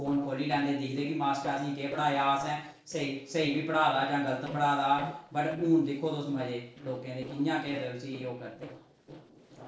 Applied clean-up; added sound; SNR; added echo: neural separator model SepFormer DNS4.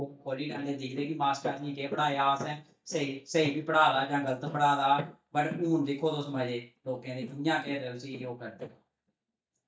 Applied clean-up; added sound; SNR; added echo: neural mask model DeepFilterNet 3.